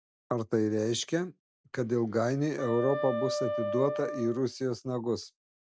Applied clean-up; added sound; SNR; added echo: none; Wind instrument, woodwind instrument; 5 dB; none.